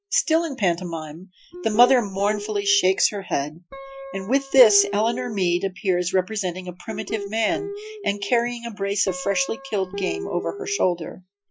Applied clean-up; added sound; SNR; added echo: classical method Wiener filter.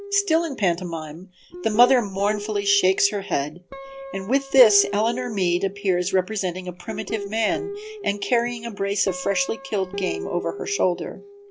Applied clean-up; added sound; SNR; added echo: none; Guitar; 12 dB; none.